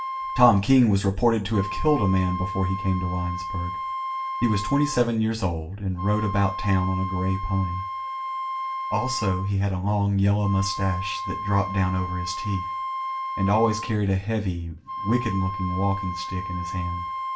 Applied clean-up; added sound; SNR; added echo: none; Wind instrument, woodwind instrument; 7 dB; reverberation time 0.2 s.